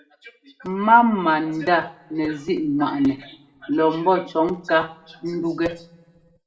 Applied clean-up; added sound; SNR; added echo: none; none; none; reverberation time 0.6 s.